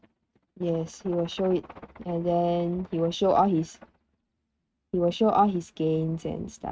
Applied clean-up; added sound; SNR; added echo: neural mask model RNNoise.